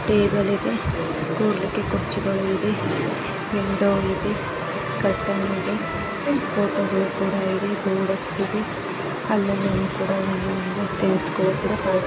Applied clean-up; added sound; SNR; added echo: none; Trumpet; 15 dB; none.